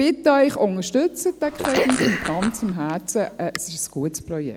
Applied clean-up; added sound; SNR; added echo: none; Fart + Cough; 5 dB; none.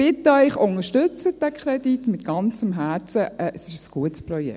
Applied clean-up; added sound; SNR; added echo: none; none; none; none.